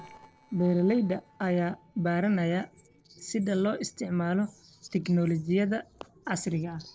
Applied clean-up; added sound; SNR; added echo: neural separator model SepFormer DNS4.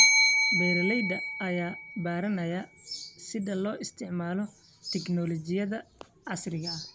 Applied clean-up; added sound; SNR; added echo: none; Bell; -2 dB; none.